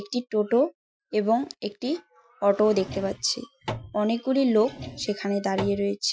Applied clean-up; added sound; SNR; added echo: classical method Wiener filter.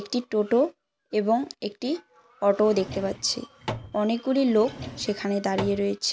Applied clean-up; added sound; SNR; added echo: none; Drawer open or close; 12 dB; none.